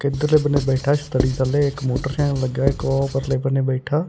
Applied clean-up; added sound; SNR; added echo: none; Writing; 9 dB; none.